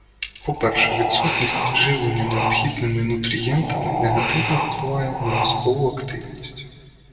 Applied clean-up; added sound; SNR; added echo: none; Wind; 3 dB; reverberation time 1.9 s.